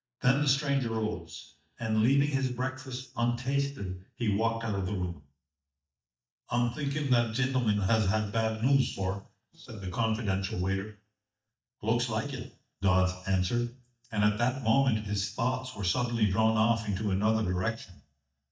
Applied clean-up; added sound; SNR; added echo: neural mask model DeepFilterNet 3.